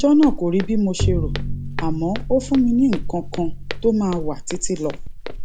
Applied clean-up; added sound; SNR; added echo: none; Walk, footsteps + Bowed string instrument; 4 dB; none.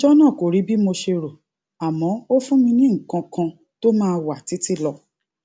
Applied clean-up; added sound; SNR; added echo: none; none; none; none.